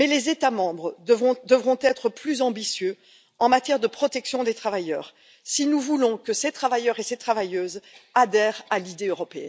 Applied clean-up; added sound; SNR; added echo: none; none; none; none.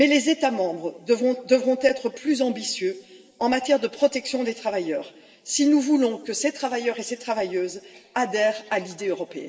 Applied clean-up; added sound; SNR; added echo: none; none; none; reverberation time 1.7 s.